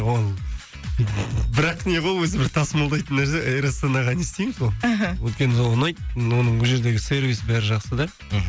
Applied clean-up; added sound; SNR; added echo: none; none; none; none.